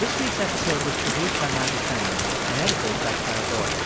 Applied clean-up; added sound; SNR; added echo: none; Rain; -4 dB; none.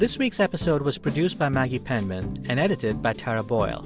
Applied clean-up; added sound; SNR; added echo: none; none; none; none.